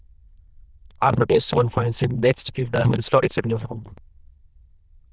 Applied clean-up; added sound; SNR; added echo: neural diffusion model UNIVERSE++.